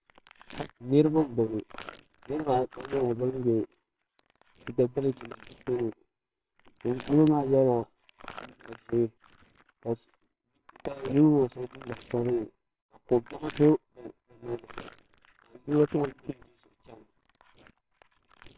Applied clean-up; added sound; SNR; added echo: neural separator model SepFormer WHAMR!.